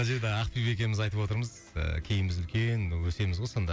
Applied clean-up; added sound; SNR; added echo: none; none; none; none.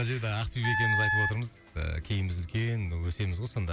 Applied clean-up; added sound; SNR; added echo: none; Wind instrument, woodwind instrument; -1 dB; none.